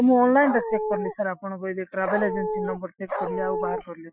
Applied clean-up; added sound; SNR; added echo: classical method Wiener filter.